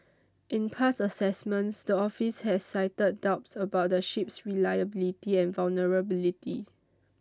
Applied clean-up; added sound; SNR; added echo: none; none; none; none.